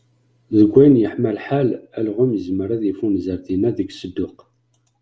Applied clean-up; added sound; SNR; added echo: none; none; none; none.